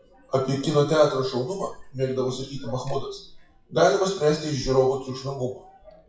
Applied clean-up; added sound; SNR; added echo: classical method WPE with log-MMSE.